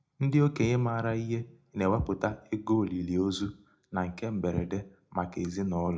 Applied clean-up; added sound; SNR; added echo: none; none; none; reverberation time 0.2 s.